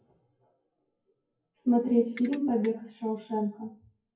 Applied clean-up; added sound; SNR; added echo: classical method WPE with log-MMSE.